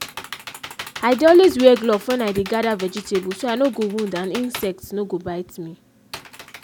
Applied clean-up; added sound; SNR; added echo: none; Computer keyboard; 16 dB; none.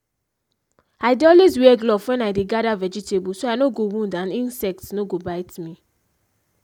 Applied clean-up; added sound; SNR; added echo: none; none; none; none.